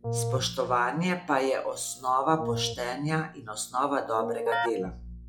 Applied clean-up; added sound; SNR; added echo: classical method log-MMSE.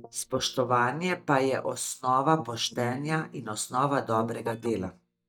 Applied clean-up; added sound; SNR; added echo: neural mask model DeepFilterNet 3.